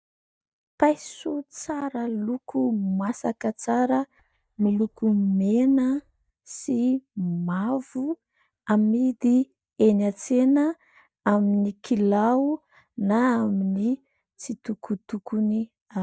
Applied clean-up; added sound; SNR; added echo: neural mask model DeepFilterNet 3.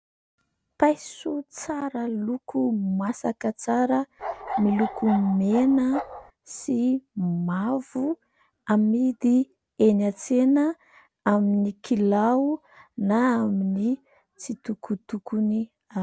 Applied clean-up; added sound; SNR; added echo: none; Bark; 8 dB; none.